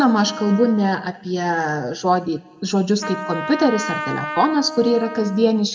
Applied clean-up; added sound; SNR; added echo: none; Trumpet; 12 dB; reverberation time 1.0 s.